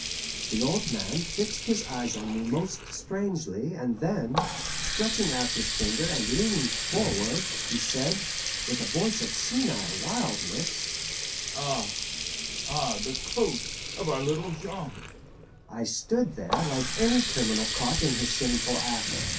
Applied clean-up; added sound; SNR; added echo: none; Water tap, faucet; 1 dB; reverberation time 0.3 s.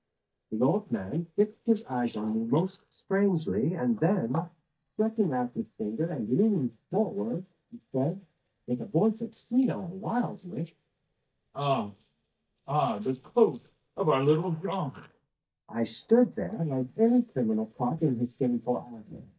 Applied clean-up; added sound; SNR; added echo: neural mask model DeepFilterNet 3.